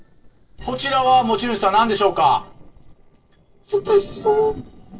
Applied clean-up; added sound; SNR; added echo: neural separator model SepFormer DNS4.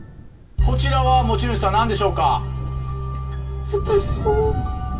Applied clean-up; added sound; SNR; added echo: none; Thunder; 10 dB; reverberation time 0.1 s.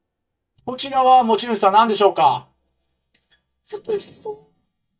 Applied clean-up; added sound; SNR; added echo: neural mask model DeepFilterNet 3.